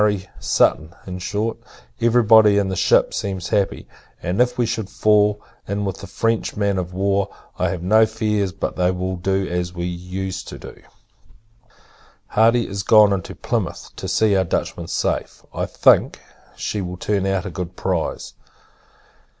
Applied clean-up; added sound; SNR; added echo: none; none; none; none.